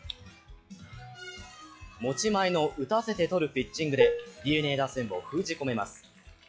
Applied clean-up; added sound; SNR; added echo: classical method log-MMSE.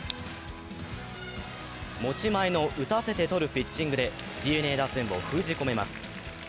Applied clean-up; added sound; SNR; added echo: none; none; none; none.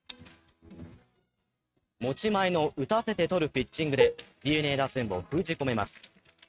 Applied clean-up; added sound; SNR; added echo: neural mask model RNNoise.